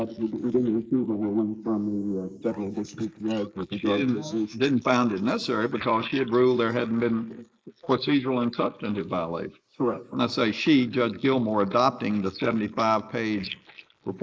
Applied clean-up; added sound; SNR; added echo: neural mask model Resemble Enhance denoiser.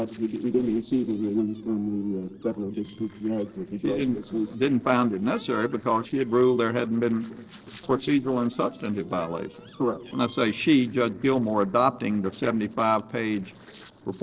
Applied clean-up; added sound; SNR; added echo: neural separator model SepFormer DNS4.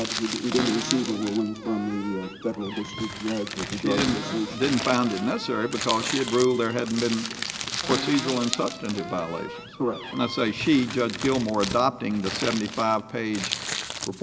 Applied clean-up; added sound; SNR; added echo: none; Crumpling, crinkling + Cupboard open or close; 7 dB; none.